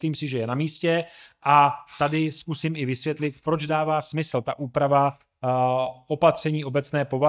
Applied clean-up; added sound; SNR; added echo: neural mask model DeepFilterNet 3.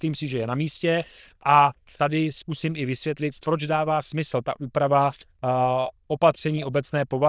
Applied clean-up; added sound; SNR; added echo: neural diffusion model UNIVERSE++.